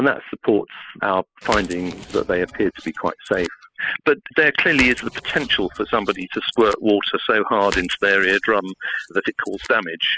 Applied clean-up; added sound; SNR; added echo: classical method spectral subtraction.